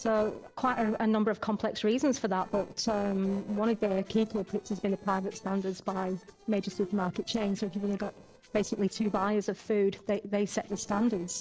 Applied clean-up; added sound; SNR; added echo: neural separator model SepFormer DNS4.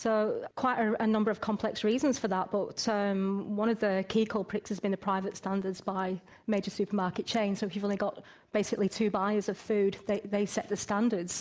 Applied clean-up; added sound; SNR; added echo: none; none; none; none.